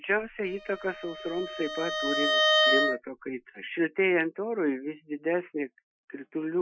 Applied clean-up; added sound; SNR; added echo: classical method Wiener filter.